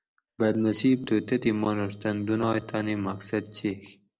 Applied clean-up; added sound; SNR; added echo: neural separator model SepFormer DNS4.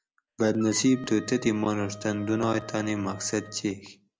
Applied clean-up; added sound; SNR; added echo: none; Wind instrument, woodwind instrument; 19 dB; none.